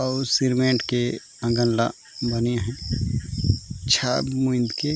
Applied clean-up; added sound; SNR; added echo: none; none; none; none.